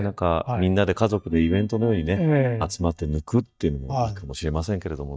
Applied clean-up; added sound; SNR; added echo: neural mask model DeepFilterNet 3.